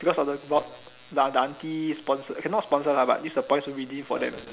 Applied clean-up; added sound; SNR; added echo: none; none; none; none.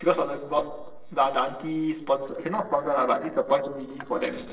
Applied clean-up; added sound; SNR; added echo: neural separator model SepFormer DNS4.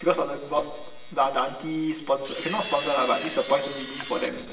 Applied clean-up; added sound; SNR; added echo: none; Camera; 10 dB; reverberation time 1.0 s.